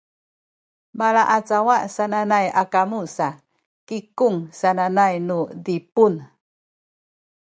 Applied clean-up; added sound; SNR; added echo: none; none; none; none.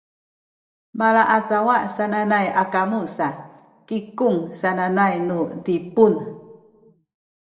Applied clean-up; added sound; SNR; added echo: none; none; none; reverberation time 0.8 s.